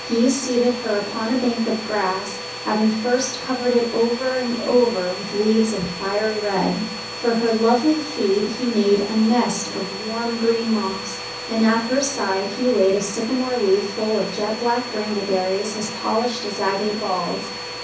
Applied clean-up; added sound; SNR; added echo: none; Domestic sounds, home sounds; 10 dB; reverberation time 0.6 s.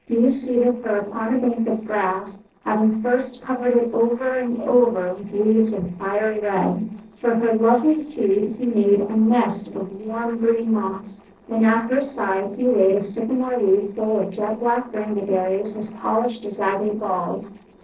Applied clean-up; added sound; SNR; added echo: neural separator model SepFormer DNS4.